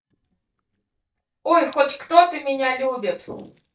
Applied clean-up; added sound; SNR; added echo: neural mask model DeepFilterNet 3.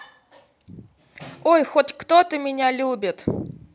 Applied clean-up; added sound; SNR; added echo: none; none; none; none.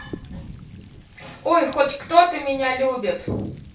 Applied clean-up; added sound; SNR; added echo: none; Thunder; 19 dB; reverberation time 0.3 s.